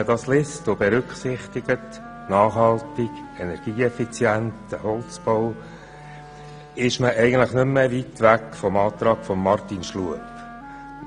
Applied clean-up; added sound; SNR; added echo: none; Wind instrument, woodwind instrument; 18 dB; none.